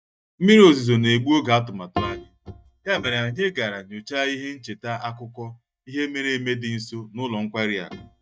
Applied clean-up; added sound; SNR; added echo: neural mask model DeepFilterNet 3.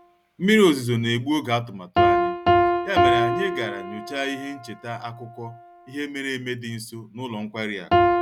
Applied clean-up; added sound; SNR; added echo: none; Piano; -2 dB; none.